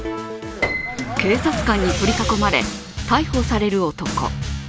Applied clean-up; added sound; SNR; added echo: none; Piano; 10 dB; none.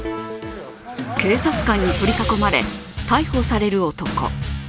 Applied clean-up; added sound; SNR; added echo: none; none; none; none.